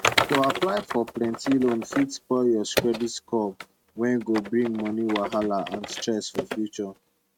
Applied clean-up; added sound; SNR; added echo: neural mask model RNNoise.